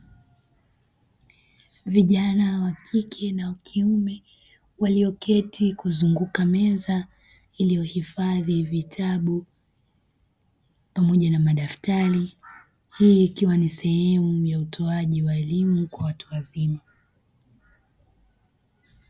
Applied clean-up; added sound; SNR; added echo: none; none; none; none.